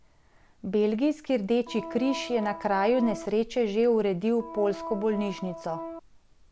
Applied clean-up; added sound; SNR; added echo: none; Organ; 11 dB; none.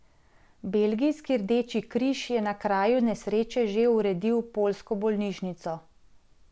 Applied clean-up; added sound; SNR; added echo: none; none; none; none.